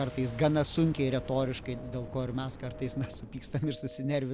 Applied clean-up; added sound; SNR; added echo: none; Boom + Telephone; 13 dB; none.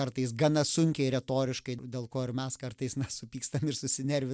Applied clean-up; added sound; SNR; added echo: none; none; none; none.